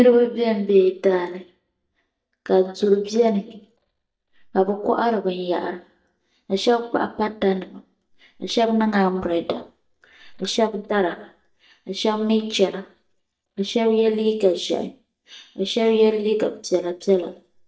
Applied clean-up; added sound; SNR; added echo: neural mask model DeepFilterNet 3.